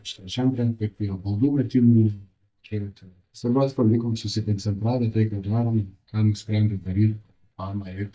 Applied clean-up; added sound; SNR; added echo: neural mask model DeepFilterNet 3.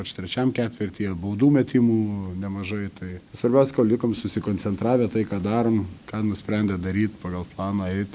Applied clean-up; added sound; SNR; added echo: none; none; none; none.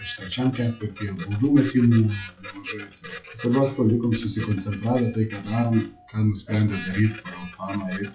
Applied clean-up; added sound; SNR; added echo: classical method WPE with log-MMSE.